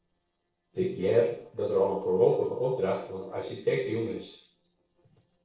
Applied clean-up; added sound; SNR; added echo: neural separator model SepFormer DNS4.